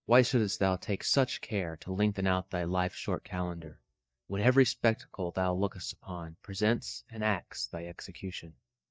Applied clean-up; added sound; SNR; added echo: neural mask model DeepFilterNet 3.